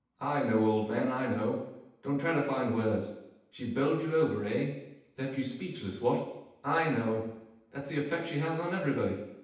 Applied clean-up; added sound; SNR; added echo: none; none; none; reverberation time 0.9 s.